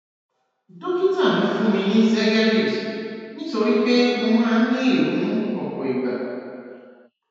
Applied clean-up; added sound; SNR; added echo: none; none; none; reverberation time 2.0 s.